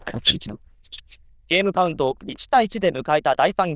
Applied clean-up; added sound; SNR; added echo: neural diffusion model UNIVERSE++.